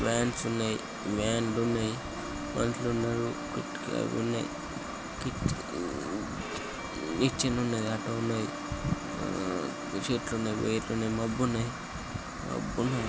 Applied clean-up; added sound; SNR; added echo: none; Bowed string instrument; 18 dB; none.